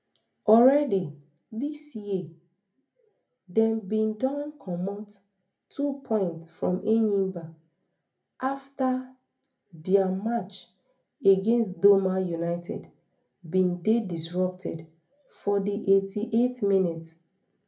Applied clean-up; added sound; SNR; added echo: none; none; none; reverberation time 0.3 s.